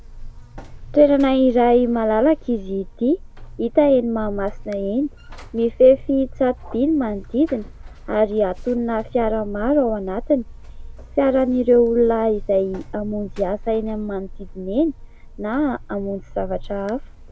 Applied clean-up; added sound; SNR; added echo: none; Buzz; 14 dB; none.